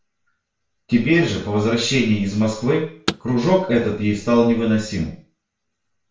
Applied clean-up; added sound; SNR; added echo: none; Car; 14 dB; reverberation time 0.3 s.